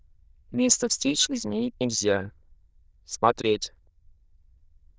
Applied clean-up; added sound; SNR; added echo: neural diffusion model UNIVERSE++.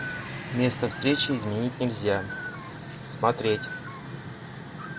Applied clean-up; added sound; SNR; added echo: none; Bird; 14 dB; none.